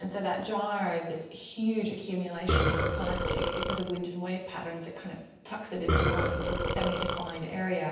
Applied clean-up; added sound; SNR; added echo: none; Burping, eructation; -4 dB; reverberation time 0.9 s.